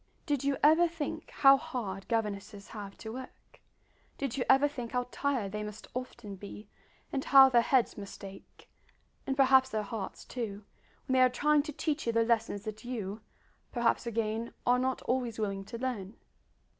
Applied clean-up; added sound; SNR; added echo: none; none; none; none.